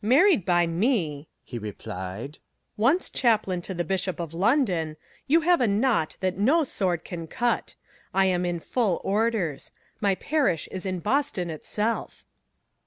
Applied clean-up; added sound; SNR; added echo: none; none; none; none.